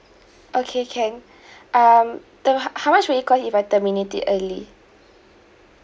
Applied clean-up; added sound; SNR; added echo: none; none; none; none.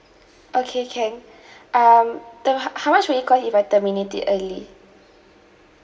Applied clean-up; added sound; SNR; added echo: none; none; none; reverberation time 1.2 s.